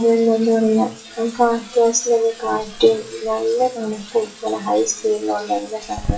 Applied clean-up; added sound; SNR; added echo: classical method WPE with log-MMSE.